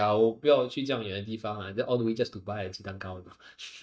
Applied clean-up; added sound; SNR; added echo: neural mask model DeepFilterNet 3.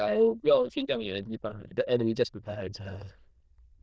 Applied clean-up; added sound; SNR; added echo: neural diffusion model UNIVERSE++.